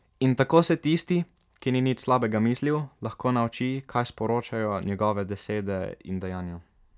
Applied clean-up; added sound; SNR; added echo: none; none; none; none.